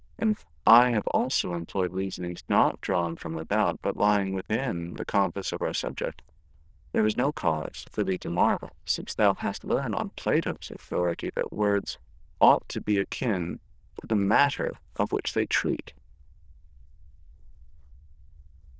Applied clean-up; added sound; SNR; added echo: neural diffusion model UNIVERSE++.